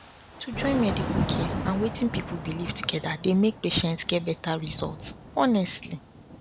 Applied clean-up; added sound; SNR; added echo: none; Thunder / Rain; 6 dB; none.